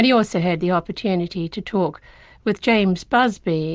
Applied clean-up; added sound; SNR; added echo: none; none; none; none.